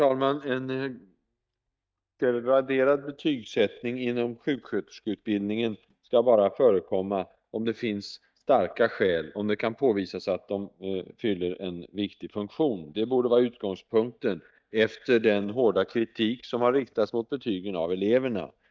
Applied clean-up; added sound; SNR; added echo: neural mask model DeepFilterNet 3.